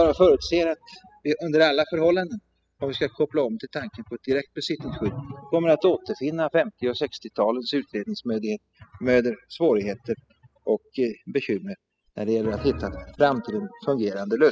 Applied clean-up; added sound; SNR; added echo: classical method spectral subtraction.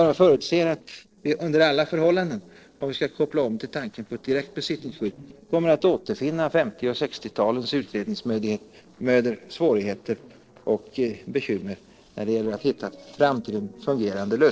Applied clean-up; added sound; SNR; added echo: neural separator model SepFormer DNS4.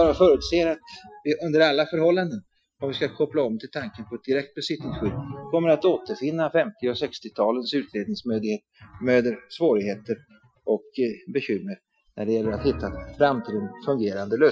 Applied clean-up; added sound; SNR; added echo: classical method Wiener filter.